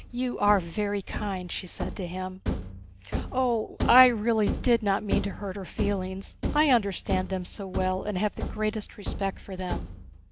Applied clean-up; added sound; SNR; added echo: none; Thump, thud; 7 dB; none.